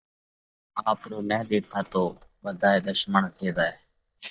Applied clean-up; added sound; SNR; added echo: neural mask model DeepFilterNet 3.